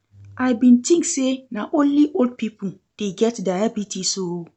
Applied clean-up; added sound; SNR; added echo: none; none; none; none.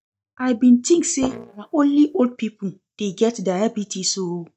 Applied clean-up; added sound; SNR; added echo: neural mask model DeepFilterNet 3.